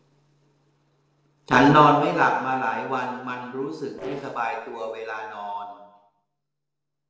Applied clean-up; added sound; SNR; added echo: neural separator model SepFormer DNS4.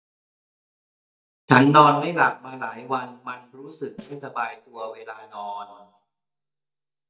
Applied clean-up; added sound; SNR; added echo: neural mask model DeepFilterNet 3.